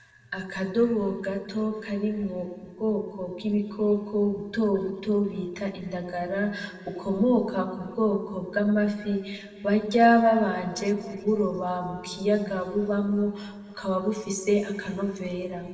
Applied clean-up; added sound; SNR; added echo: none; none; none; reverberation time 2.2 s.